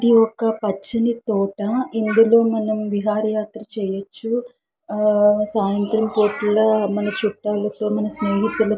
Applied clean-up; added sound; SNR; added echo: none; none; none; none.